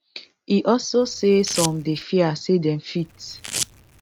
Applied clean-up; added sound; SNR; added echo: none; Domestic sounds, home sounds; 10 dB; none.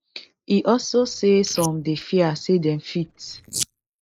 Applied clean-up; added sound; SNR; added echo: neural mask model Resemble Enhance denoiser.